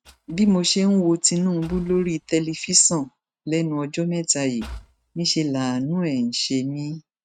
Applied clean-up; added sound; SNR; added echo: neural mask model RNNoise.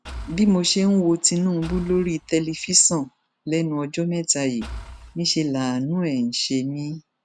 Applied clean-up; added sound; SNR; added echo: none; Engine / Car; 16 dB; none.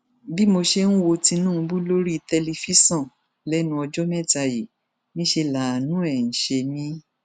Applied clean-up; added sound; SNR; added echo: none; none; none; none.